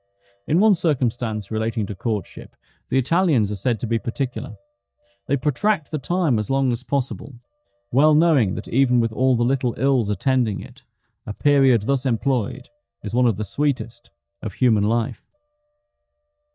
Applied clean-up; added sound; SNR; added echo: neural mask model DeepFilterNet 3.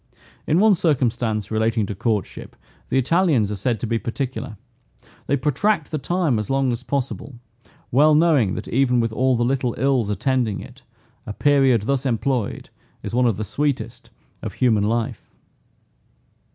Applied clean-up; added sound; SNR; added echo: none; none; none; none.